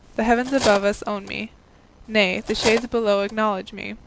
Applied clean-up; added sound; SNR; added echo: none; Cutlery, silverware; 11 dB; none.